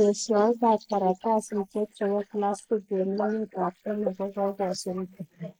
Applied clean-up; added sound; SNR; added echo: neural mask model Resemble Enhance denoiser.